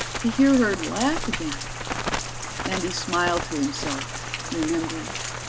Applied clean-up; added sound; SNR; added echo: none; Rain + Crackle; 4 dB; none.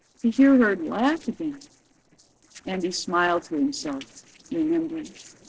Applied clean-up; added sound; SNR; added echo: neural separator model SepFormer DNS4.